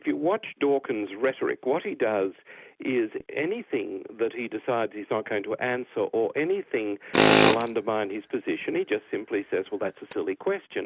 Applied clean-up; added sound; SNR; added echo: none; Tools; -4 dB; none.